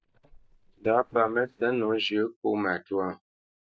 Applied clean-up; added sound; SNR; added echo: neural mask model DeepFilterNet 3.